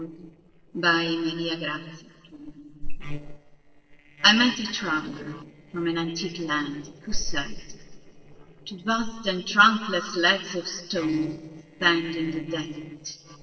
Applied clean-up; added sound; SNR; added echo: neural separator model SepFormer DNS4.